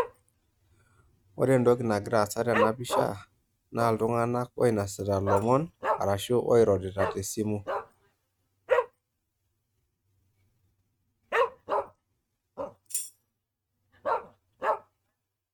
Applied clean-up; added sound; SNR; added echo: neural mask model RNNoise.